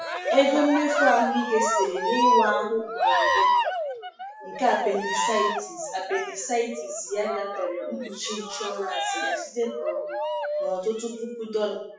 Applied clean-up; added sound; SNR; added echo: classical method WPE with log-MMSE.